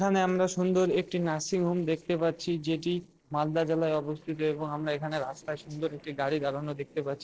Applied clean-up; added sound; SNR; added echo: neural separator model SepFormer DNS4.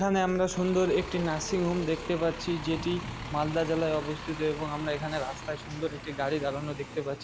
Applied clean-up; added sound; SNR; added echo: none; Bus; 11 dB; none.